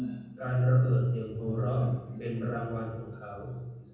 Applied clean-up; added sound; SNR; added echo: none; Organ; 19 dB; reverberation time 1.1 s.